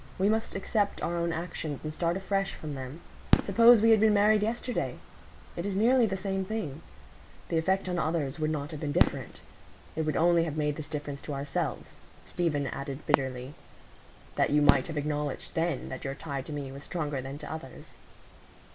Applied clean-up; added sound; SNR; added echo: none; Fireworks + Fireworks; 8 dB; none.